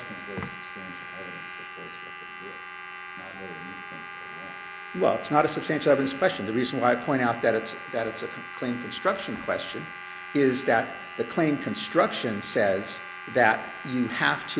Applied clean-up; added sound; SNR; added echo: none; Wind instrument, woodwind instrument + Domestic sounds, home sounds; 12 dB; none.